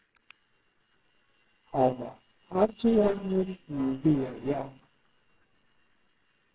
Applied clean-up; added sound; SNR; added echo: neural separator model SepFormer WHAMR!.